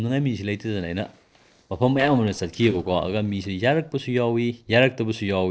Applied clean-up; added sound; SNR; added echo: neural separator model SepFormer DNS4.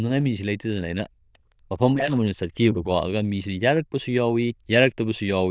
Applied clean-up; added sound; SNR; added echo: neural diffusion model UNIVERSE++.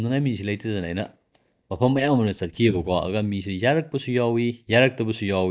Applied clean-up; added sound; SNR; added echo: neural mask model DeepFilterNet 3.